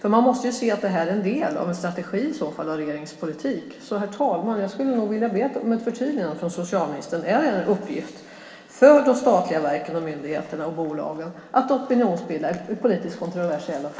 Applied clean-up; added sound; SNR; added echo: none; none; none; reverberation time 1.1 s.